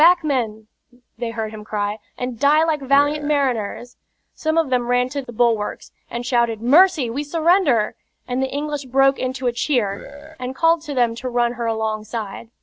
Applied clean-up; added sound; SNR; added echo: none; Burping, eructation; 13 dB; none.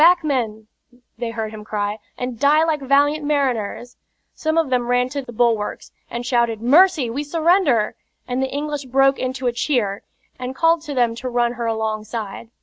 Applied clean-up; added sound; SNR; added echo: none; none; none; none.